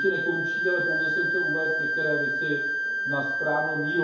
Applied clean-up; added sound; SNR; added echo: none; Wind instrument, woodwind instrument; -3 dB; reverberation time 2.2 s.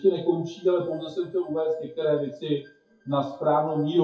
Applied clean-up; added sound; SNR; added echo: classical method WPE with log-MMSE.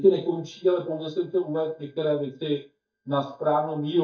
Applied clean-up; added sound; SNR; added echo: neural mask model DeepFilterNet 3.